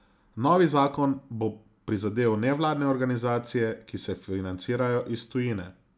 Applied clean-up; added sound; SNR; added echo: none; none; none; none.